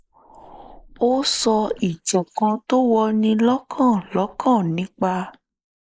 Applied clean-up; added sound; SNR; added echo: neural mask model Resemble Enhance denoiser.